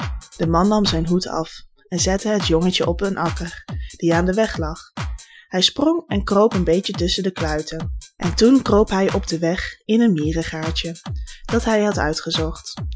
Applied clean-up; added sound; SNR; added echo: classical method Wiener filter.